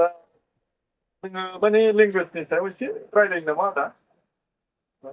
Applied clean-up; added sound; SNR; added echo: neural mask model DeepFilterNet 3.